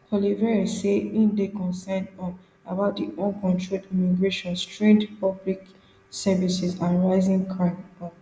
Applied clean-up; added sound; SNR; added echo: none; none; none; none.